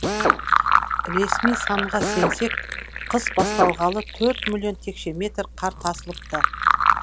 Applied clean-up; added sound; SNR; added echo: none; Fill (with liquid) + Drill; -2 dB; none.